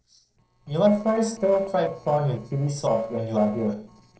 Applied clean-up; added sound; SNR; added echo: neural separator model SepFormer DNS4.